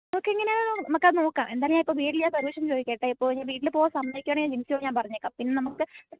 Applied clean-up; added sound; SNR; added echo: neural mask model RNNoise.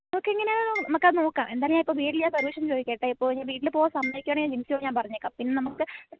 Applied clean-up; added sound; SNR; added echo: none; Marimba, xylophone; 15 dB; none.